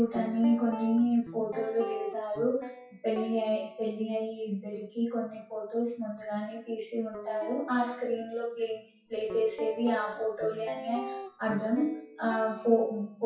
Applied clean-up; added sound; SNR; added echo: classical method WPE with log-MMSE.